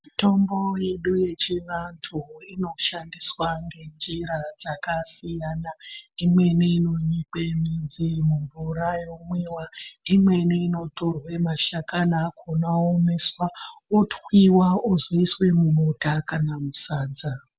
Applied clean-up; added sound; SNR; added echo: none; none; none; none.